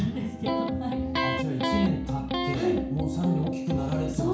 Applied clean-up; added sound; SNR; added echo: none; Electric guitar; 1 dB; reverberation time 0.6 s.